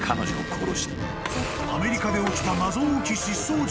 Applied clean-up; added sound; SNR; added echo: none; Zipper (clothing); 12 dB; none.